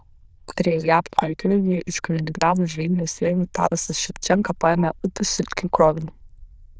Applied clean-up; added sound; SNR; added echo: neural diffusion model UNIVERSE++.